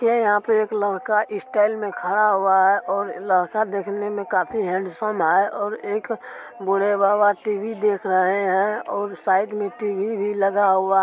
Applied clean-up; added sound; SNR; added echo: none; none; none; none.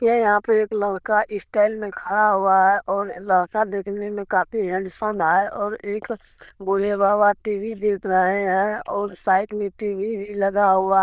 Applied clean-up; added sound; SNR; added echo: neural diffusion model UNIVERSE++.